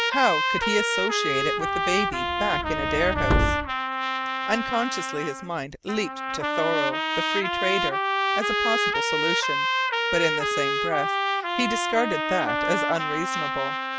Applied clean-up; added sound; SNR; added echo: none; Subway, metro, underground + Trumpet; -3 dB; none.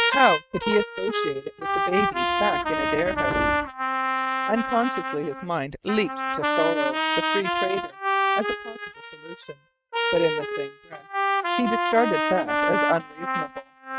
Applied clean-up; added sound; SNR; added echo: neural mask model RNNoise.